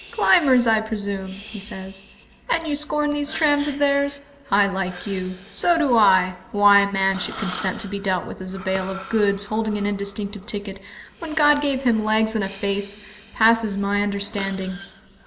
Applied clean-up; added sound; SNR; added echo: none; Breathing; 18 dB; reverberation time 2.4 s.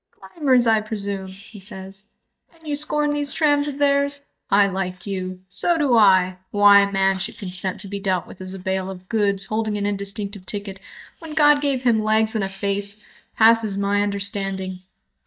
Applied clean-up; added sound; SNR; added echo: neural mask model DeepFilterNet 3.